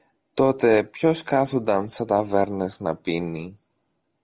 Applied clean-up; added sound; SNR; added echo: none; none; none; none.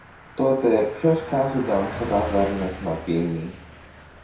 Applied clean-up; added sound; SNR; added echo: none; Car passing by; 13 dB; reverberation time 0.6 s.